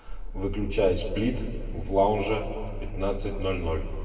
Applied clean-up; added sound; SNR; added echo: none; none; none; reverberation time 1.9 s.